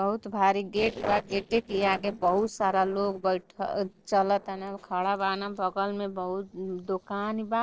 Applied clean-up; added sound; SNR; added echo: neural separator model SepFormer DNS4.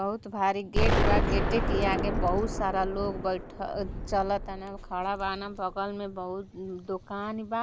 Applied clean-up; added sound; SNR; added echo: none; Explosion; 0 dB; none.